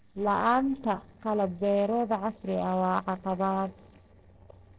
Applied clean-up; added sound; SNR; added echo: neural separator model SepFormer DNS4.